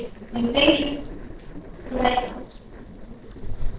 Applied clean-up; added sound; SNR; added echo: neural separator model SepFormer DNS4.